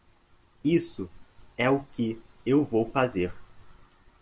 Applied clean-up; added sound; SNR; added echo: none; none; none; none.